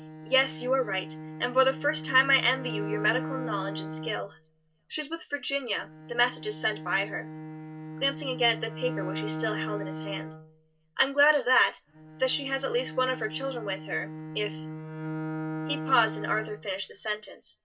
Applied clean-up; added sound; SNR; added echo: none; Bowed string instrument; 8 dB; reverberation time 0.4 s.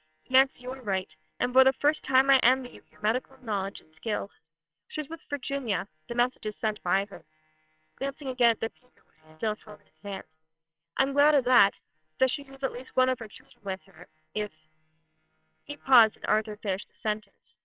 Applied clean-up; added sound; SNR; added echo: neural separator model SepFormer WHAMR!.